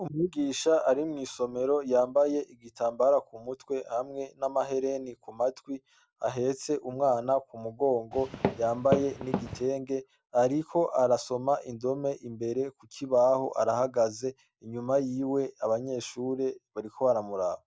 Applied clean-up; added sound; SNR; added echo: none; Walk, footsteps; 4 dB; none.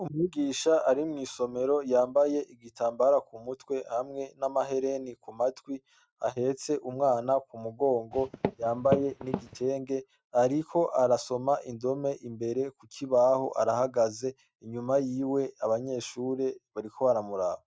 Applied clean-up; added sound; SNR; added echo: neural mask model RNNoise.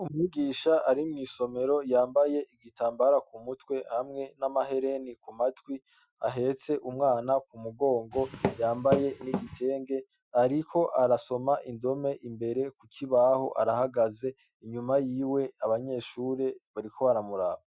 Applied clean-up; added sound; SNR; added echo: classical method Wiener filter.